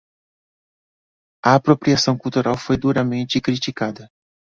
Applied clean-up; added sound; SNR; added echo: none; none; none; none.